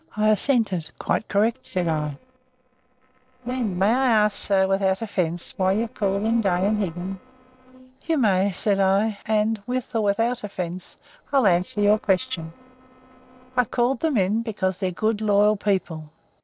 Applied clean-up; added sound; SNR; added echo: neural separator model SepFormer DNS4.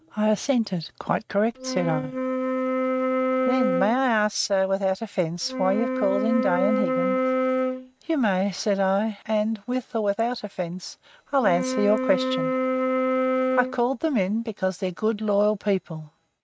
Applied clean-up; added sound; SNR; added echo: neural mask model RNNoise.